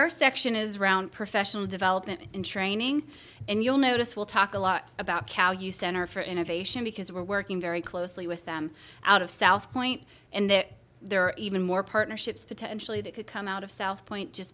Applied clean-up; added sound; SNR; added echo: none; none; none; none.